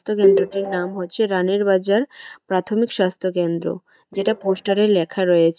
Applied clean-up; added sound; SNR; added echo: neural mask model DeepFilterNet 3.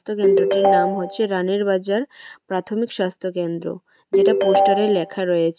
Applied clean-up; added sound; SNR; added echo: none; Ringtone; -4 dB; none.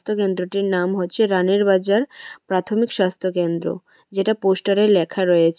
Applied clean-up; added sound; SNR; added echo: none; none; none; none.